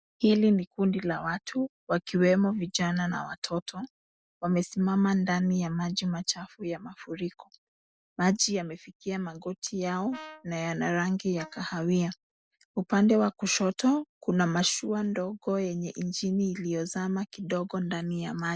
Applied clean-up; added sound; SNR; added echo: neural mask model DeepFilterNet 3.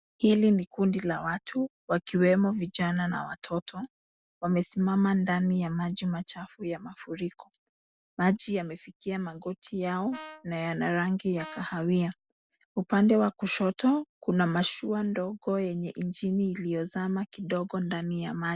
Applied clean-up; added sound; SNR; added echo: none; Brass instrument; 19 dB; none.